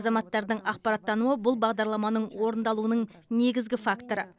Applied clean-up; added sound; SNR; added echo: none; none; none; none.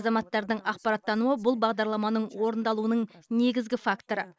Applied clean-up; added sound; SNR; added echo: neural mask model Resemble Enhance denoiser.